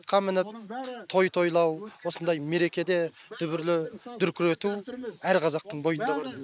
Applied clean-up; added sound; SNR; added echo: neural mask model Resemble Enhance denoiser.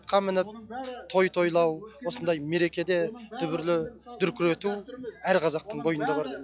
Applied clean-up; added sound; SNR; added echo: classical method log-MMSE.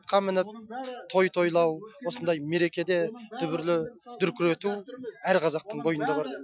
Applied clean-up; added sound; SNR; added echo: classical method Wiener filter.